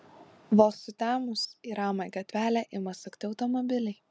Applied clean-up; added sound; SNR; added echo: none; none; none; none.